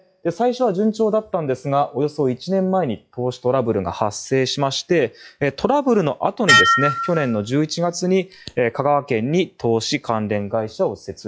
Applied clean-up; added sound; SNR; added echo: classical method log-MMSE.